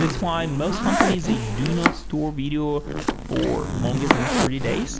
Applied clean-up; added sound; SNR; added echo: none; Zipper (clothing) + Domestic sounds, home sounds; -1 dB; none.